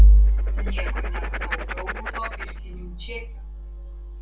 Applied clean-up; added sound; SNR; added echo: none; Writing; 14 dB; reverberation time 0.2 s.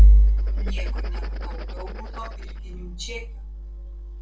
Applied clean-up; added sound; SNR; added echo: neural separator model SepFormer DNS4.